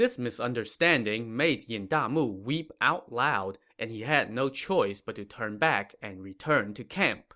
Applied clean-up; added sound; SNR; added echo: none; none; none; none.